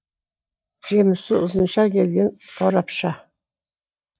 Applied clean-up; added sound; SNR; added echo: neural mask model Resemble Enhance denoiser.